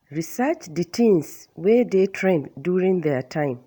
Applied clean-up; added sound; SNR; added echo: none; none; none; none.